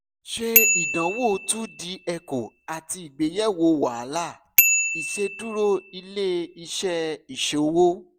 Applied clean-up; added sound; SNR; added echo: none; Bicycle bell; 2 dB; none.